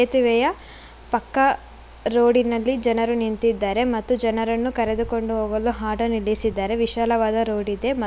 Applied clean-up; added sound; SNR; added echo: none; none; none; none.